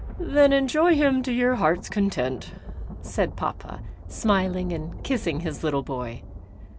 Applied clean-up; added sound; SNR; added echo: none; Thunder; 12 dB; none.